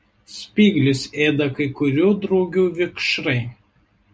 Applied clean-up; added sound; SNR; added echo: none; none; none; none.